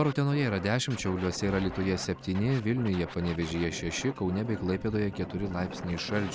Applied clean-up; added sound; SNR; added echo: none; Scratching (performance technique); 14 dB; none.